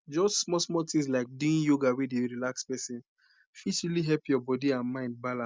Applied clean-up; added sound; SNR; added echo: none; none; none; none.